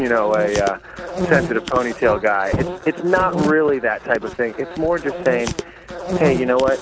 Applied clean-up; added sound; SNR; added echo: none; Insect; 7 dB; none.